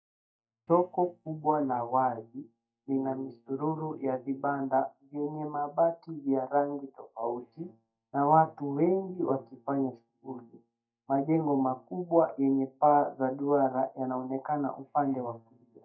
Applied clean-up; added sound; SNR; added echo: neural mask model DeepFilterNet 3.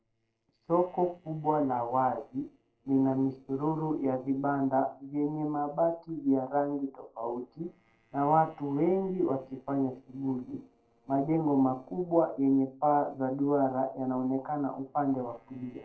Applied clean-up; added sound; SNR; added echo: neural separator model SepFormer DNS4.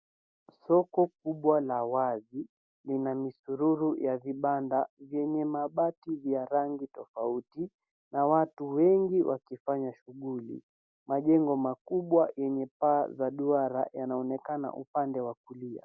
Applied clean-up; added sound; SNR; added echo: none; none; none; none.